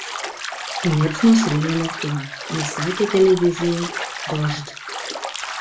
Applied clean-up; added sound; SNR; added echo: none; Bathtub (filling or washing); 8 dB; reverberation time 0.3 s.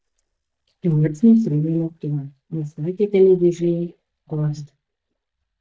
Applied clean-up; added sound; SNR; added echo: neural mask model DeepFilterNet 3.